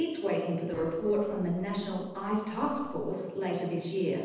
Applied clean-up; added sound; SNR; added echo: neural separator model SepFormer DNS4.